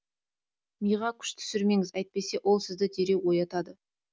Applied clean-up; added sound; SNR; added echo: none; none; none; none.